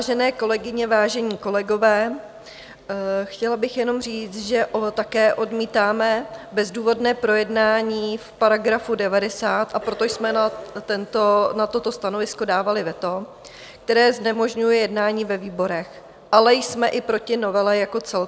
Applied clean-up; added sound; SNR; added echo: none; none; none; none.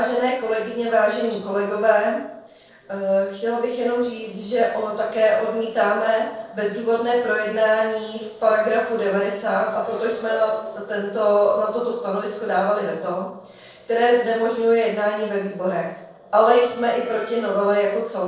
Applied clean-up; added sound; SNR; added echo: neural separator model SepFormer DNS4.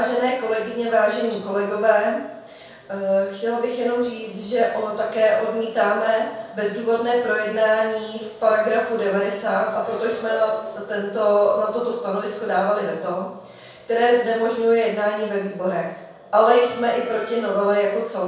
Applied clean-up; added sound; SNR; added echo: none; Harmonica; 19 dB; reverberation time 0.7 s.